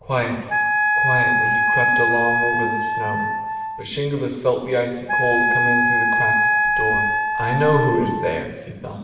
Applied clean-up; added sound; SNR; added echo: none; Wind instrument, woodwind instrument; -3 dB; reverberation time 1.2 s.